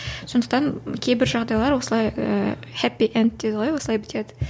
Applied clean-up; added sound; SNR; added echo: none; none; none; none.